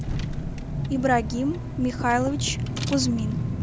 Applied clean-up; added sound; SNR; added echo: none; Engine / Car; 2 dB; none.